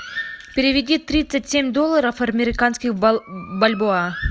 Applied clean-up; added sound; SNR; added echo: none; Bird; 17 dB; none.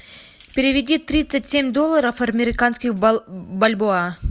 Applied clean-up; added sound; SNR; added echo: none; none; none; none.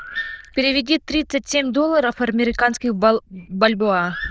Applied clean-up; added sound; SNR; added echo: neural diffusion model UNIVERSE++.